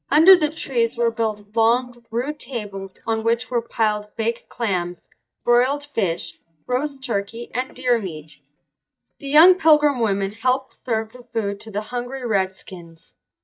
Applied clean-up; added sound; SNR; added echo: neural mask model DeepFilterNet 3.